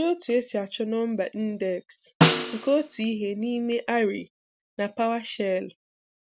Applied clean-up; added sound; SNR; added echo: none; Snare drum; -1 dB; none.